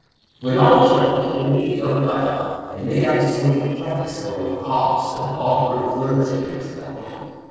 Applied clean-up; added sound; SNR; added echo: neural separator model SepFormer DNS4.